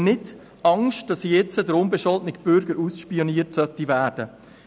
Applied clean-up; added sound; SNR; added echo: none; none; none; none.